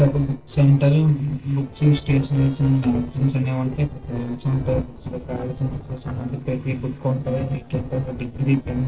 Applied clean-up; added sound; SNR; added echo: neural separator model SepFormer DNS4.